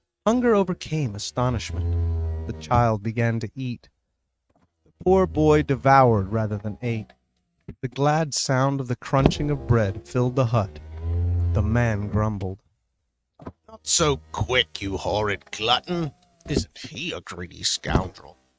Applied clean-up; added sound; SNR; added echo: neural mask model RNNoise.